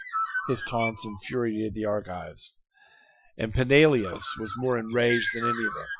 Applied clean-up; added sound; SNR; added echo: classical method Wiener filter.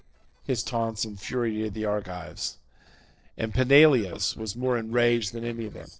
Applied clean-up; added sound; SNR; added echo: neural separator model SepFormer DNS4.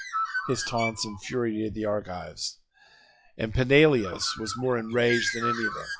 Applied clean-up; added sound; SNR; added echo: classical method log-MMSE.